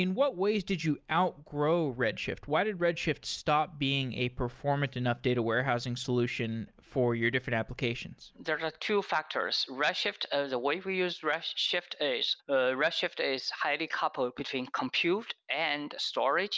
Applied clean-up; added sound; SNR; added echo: none; none; none; none.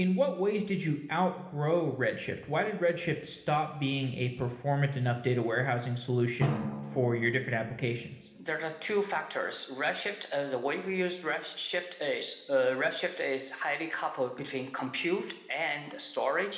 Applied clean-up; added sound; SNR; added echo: none; Drum; 14 dB; reverberation time 1.0 s.